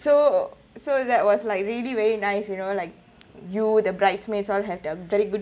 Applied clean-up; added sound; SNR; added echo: none; none; none; none.